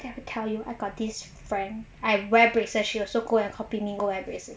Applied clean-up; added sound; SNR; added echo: none; none; none; none.